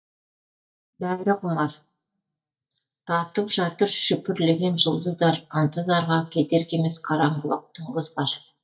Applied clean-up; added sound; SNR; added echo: neural mask model DeepFilterNet 3.